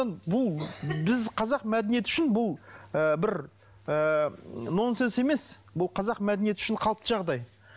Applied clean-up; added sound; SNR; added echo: none; none; none; none.